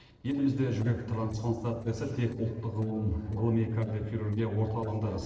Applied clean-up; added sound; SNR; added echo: neural separator model SepFormer DNS4.